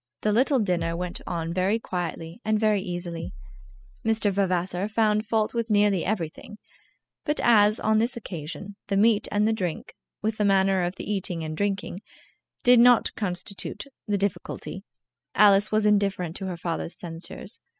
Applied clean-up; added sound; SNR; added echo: classical method spectral subtraction.